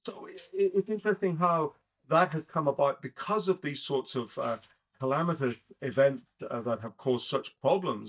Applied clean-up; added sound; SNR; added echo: neural mask model DeepFilterNet 3.